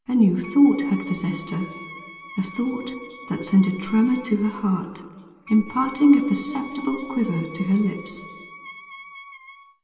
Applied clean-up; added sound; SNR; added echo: none; Wind instrument, woodwind instrument; 19 dB; reverberation time 2.0 s.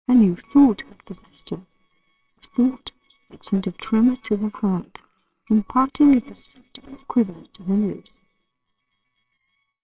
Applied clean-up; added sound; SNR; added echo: neural separator model SepFormer WHAMR!.